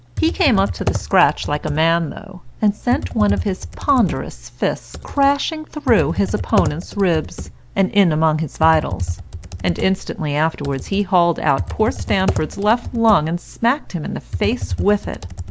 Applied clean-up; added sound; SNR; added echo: none; Computer keyboard; 8 dB; none.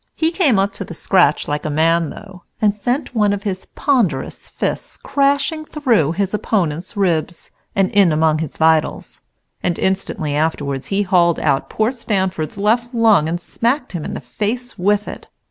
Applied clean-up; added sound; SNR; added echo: none; none; none; none.